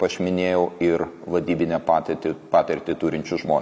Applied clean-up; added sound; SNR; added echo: none; none; none; none.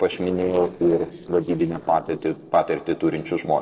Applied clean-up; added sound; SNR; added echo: neural separator model SepFormer DNS4.